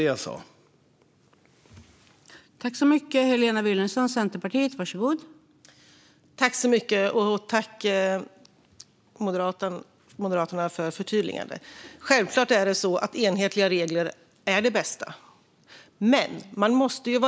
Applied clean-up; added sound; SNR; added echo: none; none; none; none.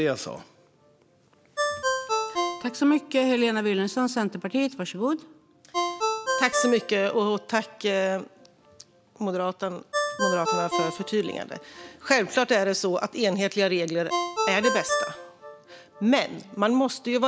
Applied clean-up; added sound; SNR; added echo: none; Ringtone; 6 dB; none.